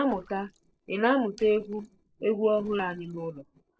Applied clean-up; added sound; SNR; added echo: neural separator model SepFormer DNS4.